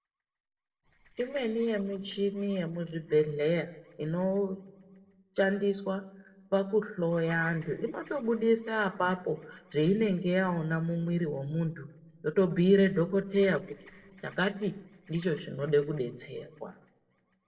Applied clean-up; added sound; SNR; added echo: neural separator model SepFormer DNS4.